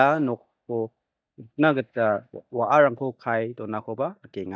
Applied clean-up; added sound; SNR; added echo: neural mask model DeepFilterNet 3.